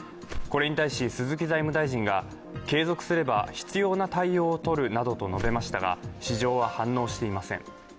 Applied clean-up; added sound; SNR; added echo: none; Whoosh, swoosh, swish; 8 dB; none.